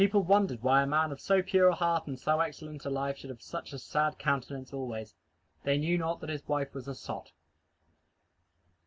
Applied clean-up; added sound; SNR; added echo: none; none; none; none.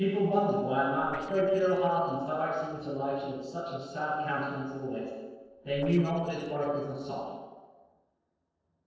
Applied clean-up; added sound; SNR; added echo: neural separator model SepFormer DNS4.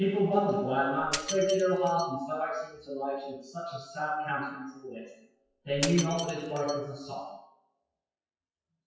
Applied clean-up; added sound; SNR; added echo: classical method WPE with log-MMSE.